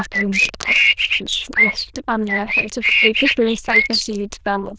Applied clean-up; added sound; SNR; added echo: neural diffusion model UNIVERSE++.